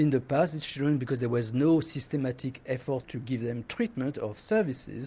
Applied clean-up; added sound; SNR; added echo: none; none; none; none.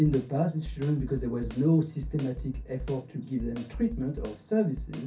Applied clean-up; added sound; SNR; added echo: none; Snare drum; 12 dB; reverberation time 0.3 s.